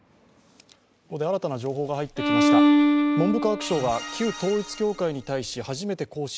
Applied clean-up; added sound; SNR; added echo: none; Bowed string instrument; -4 dB; none.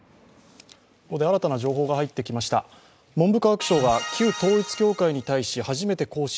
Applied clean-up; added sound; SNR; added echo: none; none; none; none.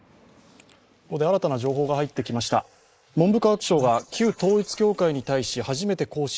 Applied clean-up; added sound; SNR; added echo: neural mask model Resemble Enhance denoiser.